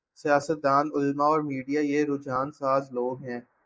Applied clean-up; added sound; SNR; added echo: neural mask model Resemble Enhance denoiser.